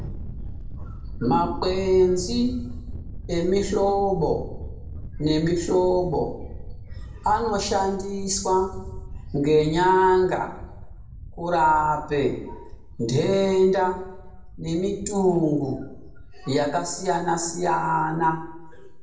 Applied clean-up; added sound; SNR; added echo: none; Thunder; 12 dB; reverberation time 0.6 s.